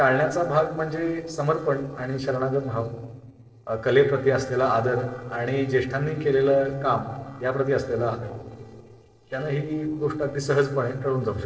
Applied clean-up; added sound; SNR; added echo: neural separator model SepFormer DNS4.